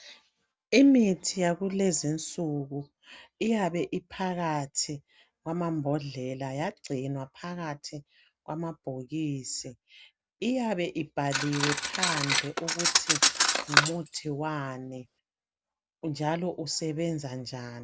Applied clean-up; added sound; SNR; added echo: none; Cutlery, silverware; -2 dB; none.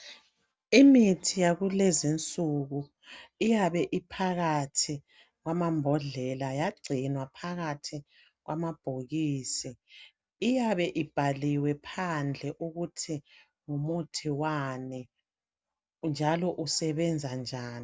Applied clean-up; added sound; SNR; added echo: none; none; none; none.